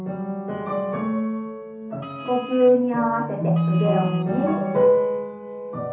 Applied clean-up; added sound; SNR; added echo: none; Wind instrument, woodwind instrument; 18 dB; reverberation time 0.6 s.